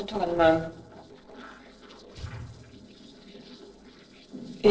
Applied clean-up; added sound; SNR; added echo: neural separator model SepFormer DNS4.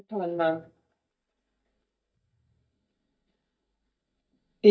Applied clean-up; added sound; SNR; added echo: neural mask model DeepFilterNet 3.